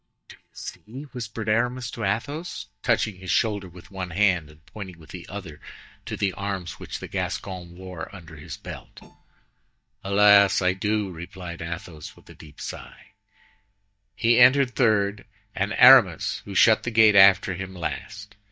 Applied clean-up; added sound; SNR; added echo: neural mask model DeepFilterNet 3.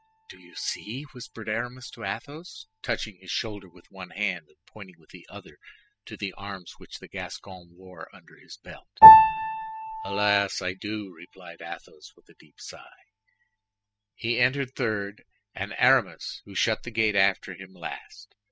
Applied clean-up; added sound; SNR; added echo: classical method spectral subtraction.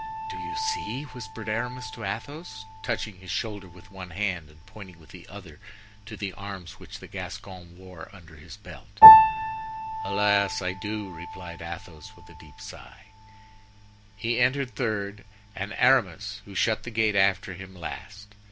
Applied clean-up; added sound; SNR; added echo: none; Piano; -4 dB; none.